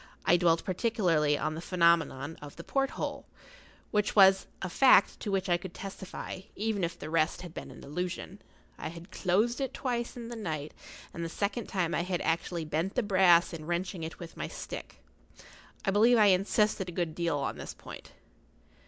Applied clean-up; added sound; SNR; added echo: none; none; none; none.